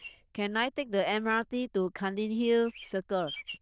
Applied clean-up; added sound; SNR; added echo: neural diffusion model UNIVERSE++.